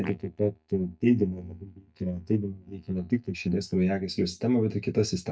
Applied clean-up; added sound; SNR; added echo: neural mask model DeepFilterNet 3.